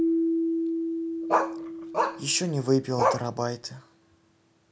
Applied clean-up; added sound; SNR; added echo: none; Keyboard (musical) + Bark; -3 dB; none.